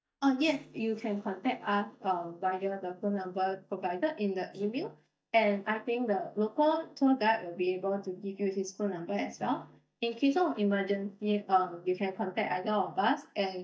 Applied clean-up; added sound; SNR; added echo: neural mask model DeepFilterNet 3.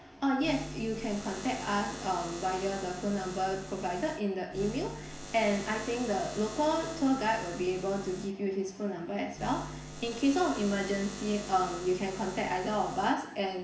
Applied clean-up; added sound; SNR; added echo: none; Buzz; 11 dB; reverberation time 0.8 s.